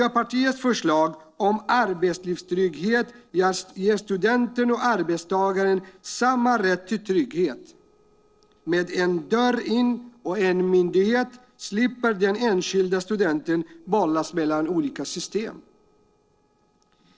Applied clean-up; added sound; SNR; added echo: neural separator model SepFormer DNS4.